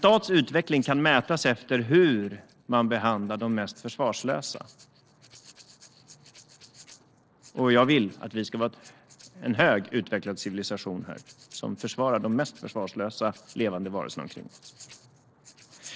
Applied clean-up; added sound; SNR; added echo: neural separator model SepFormer DNS4.